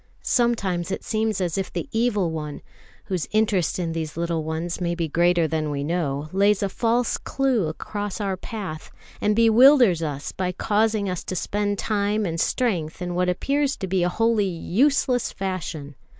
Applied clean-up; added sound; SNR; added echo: none; none; none; none.